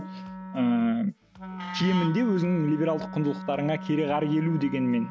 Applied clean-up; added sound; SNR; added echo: none; Wind instrument, woodwind instrument; 11 dB; none.